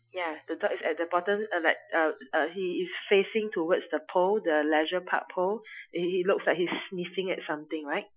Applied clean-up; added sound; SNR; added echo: classical method Wiener filter.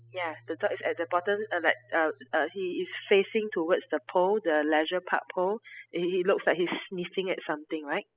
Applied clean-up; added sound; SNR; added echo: classical method spectral subtraction.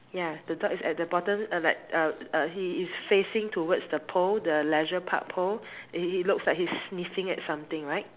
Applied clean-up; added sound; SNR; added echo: none; none; none; none.